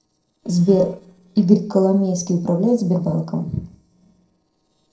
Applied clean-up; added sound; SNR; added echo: neural separator model SepFormer DNS4.